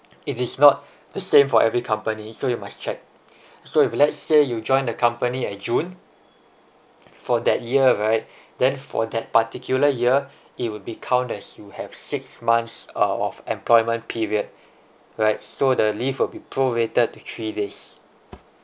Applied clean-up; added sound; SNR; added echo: none; none; none; none.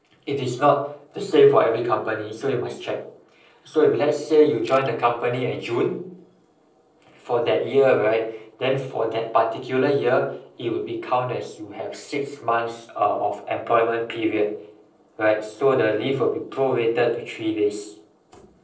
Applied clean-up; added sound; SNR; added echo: neural separator model SepFormer DNS4.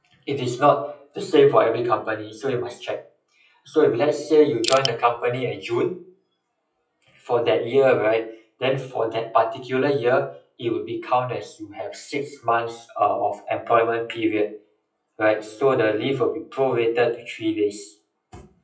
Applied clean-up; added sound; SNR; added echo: classical method WPE with log-MMSE.